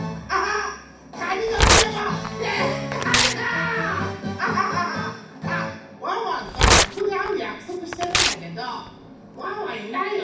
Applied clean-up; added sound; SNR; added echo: none; Tearing; -2 dB; reverberation time 0.6 s.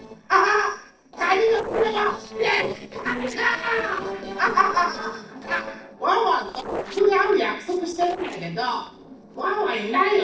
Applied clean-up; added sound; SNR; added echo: neural separator model SepFormer DNS4.